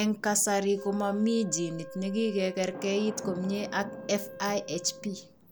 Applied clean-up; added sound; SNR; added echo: none; Thunder + Wind instrument, woodwind instrument; 13 dB; none.